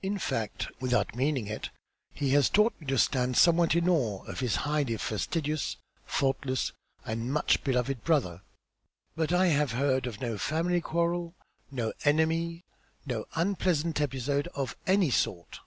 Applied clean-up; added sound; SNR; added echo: none; none; none; none.